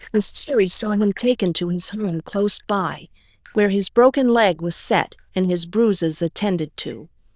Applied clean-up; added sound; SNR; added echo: neural diffusion model UNIVERSE++.